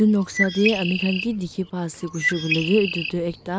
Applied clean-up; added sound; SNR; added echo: none; Bird; 6 dB; none.